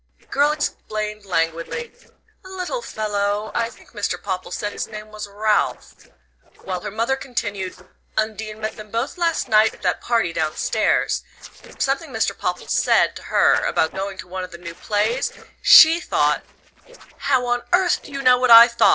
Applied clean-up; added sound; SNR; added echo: neural separator model SepFormer DNS4.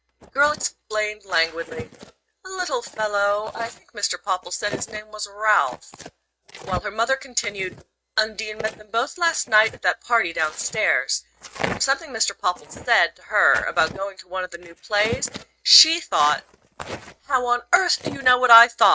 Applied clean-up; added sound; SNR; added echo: neural mask model RNNoise.